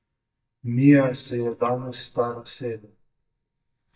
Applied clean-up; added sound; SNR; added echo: neural mask model DeepFilterNet 3.